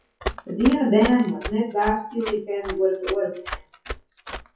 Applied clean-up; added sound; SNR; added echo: classical method WPE with log-MMSE.